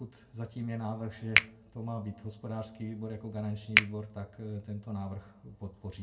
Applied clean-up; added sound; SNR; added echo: none; Finger snapping; -3 dB; reverberation time 0.2 s.